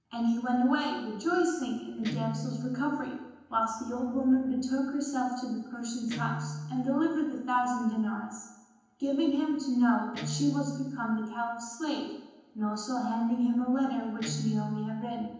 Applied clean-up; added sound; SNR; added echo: none; Guitar; 13 dB; reverberation time 0.9 s.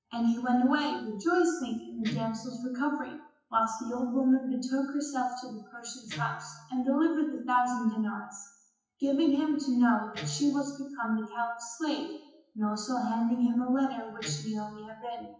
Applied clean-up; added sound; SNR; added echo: classical method WPE with log-MMSE.